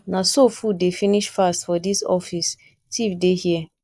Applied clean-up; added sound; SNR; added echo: neural mask model Resemble Enhance denoiser.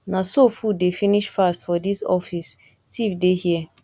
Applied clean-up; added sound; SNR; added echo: none; none; none; none.